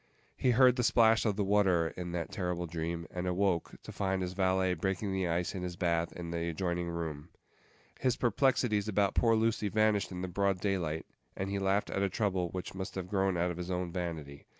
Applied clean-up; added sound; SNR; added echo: none; none; none; none.